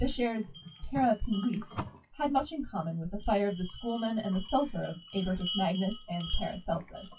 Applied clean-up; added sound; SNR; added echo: classical method WPE with log-MMSE.